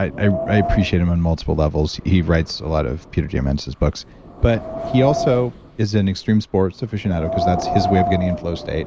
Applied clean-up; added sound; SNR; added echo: none; Wind; 8 dB; none.